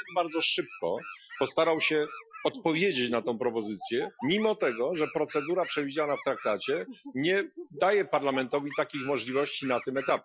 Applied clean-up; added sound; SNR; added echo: classical method Wiener filter.